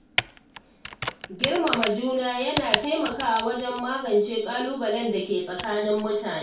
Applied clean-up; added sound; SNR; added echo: none; Computer keyboard; 7 dB; reverberation time 0.3 s.